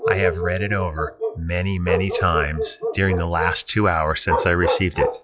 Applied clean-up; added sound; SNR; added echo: classical method log-MMSE.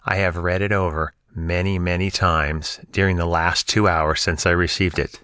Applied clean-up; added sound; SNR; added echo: none; none; none; none.